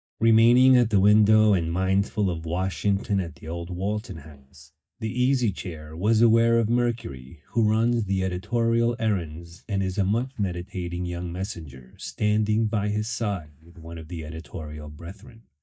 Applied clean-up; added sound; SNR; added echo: neural mask model DeepFilterNet 3.